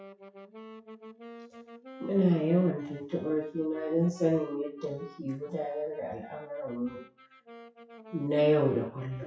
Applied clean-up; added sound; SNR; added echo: classical method WPE with log-MMSE.